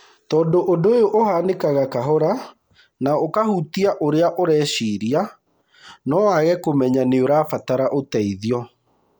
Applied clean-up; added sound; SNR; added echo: none; none; none; none.